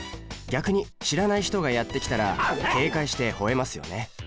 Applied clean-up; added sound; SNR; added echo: none; Gunshot, gunfire; 17 dB; none.